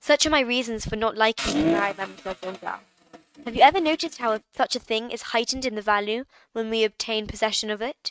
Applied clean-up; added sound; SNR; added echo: neural mask model RNNoise.